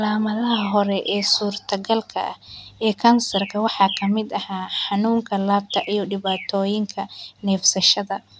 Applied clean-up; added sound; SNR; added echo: none; Bird; 15 dB; none.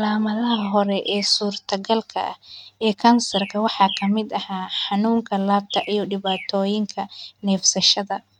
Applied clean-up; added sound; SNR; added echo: neural mask model RNNoise.